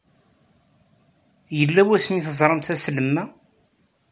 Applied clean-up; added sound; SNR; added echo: none; none; none; none.